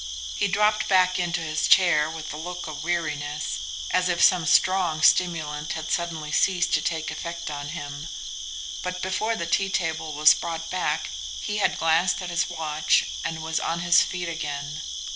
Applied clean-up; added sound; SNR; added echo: none; Cricket; 6 dB; reverberation time 0.5 s.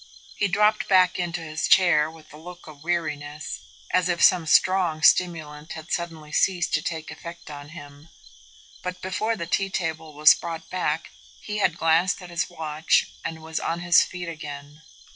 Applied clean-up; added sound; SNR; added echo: classical method WPE with log-MMSE.